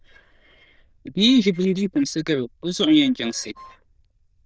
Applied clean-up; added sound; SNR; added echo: neural diffusion model UNIVERSE++.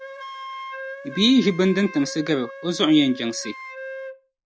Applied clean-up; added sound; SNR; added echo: none; Wind instrument, woodwind instrument; 14 dB; none.